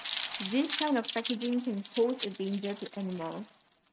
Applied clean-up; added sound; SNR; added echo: neural mask model RNNoise.